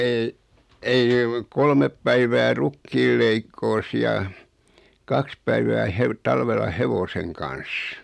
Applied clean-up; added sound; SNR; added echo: none; none; none; none.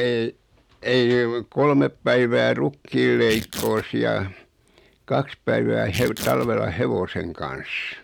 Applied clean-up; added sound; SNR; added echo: none; Tearing; 15 dB; none.